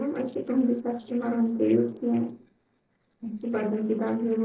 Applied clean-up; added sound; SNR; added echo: neural separator model SepFormer DNS4.